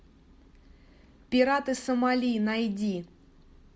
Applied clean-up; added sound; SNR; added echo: none; none; none; none.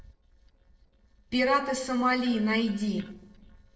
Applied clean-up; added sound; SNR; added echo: neural separator model SepFormer DNS4.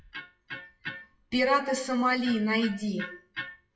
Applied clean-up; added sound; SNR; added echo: classical method WPE with log-MMSE.